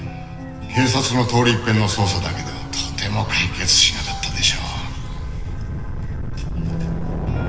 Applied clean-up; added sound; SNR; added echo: none; Gull, seagull / Waves, surf / Siren; 6 dB; reverberation time 2.0 s.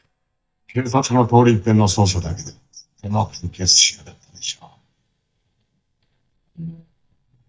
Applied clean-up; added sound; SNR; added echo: neural mask model DeepFilterNet 3.